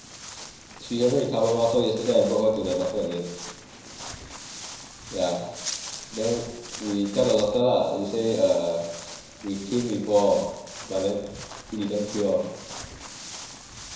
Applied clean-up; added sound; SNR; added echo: none; Walk, footsteps; 14 dB; reverberation time 1.0 s.